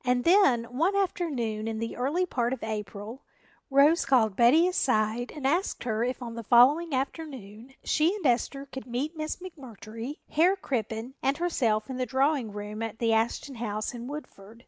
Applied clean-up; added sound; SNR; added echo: none; none; none; none.